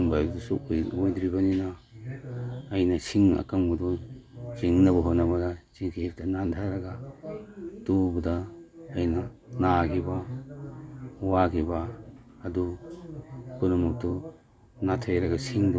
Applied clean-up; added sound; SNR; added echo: none; none; none; none.